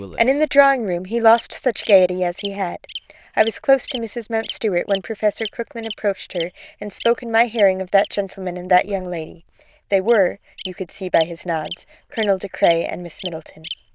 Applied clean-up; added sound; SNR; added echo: neural diffusion model UNIVERSE++.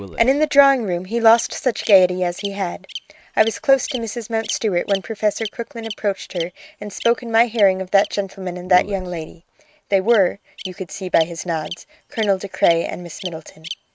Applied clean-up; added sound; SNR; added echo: neural mask model RNNoise.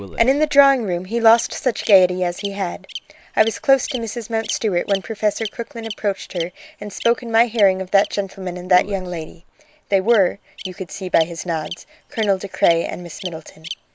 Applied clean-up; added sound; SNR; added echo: neural mask model Resemble Enhance denoiser.